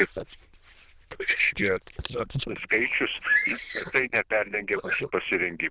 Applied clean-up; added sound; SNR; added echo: neural diffusion model UNIVERSE++.